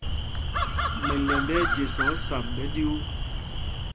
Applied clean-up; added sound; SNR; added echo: none; Crow; -4 dB; none.